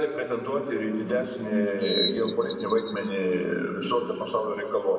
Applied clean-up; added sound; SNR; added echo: none; Bird vocalization, bird call, bird song; 4 dB; reverberation time 2.5 s.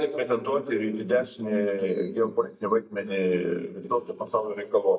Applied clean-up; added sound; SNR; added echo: neural mask model DeepFilterNet 3.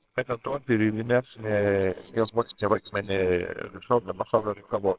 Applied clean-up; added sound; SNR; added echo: neural separator model SepFormer WHAMR!.